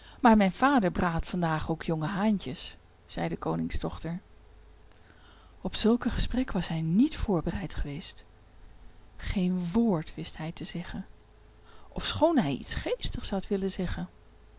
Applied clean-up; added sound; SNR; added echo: none; none; none; none.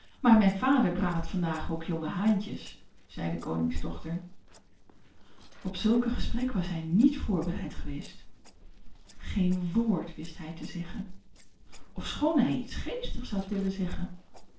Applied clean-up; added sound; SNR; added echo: neural separator model SepFormer DNS4.